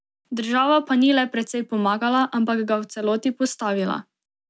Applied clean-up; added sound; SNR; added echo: none; none; none; none.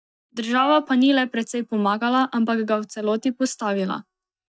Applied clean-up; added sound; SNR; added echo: neural mask model DeepFilterNet 3.